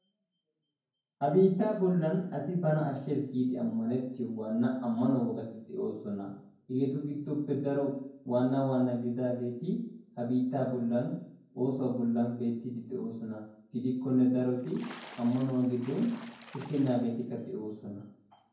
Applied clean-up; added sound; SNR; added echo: none; Splash, splatter; 20 dB; reverberation time 0.9 s.